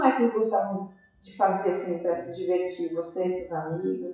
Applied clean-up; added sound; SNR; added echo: classical method WPE with log-MMSE.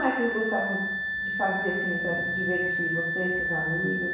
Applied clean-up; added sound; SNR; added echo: none; Wind instrument, woodwind instrument; -1 dB; reverberation time 1.1 s.